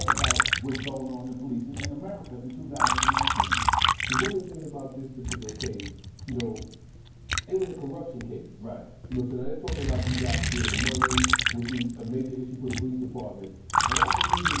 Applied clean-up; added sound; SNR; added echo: none; Liquid; -5 dB; reverberation time 0.9 s.